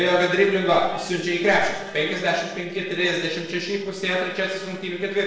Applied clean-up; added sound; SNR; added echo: neural separator model SepFormer DNS4.